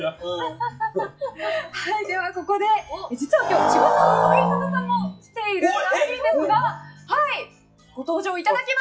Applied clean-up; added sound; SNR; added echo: classical method WPE with log-MMSE.